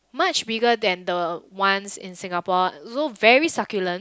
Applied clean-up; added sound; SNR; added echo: none; none; none; none.